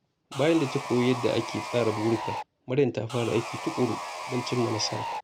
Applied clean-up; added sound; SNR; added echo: none; Sawing; 7 dB; none.